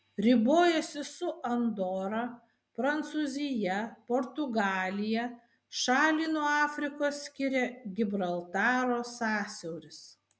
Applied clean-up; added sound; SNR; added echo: none; none; none; none.